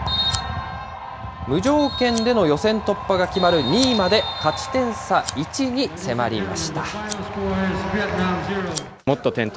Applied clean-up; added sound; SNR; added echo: none; Scissors; 20 dB; none.